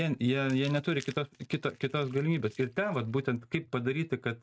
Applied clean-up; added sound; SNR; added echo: neural mask model RNNoise.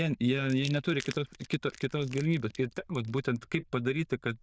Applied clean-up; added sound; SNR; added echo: neural diffusion model UNIVERSE++.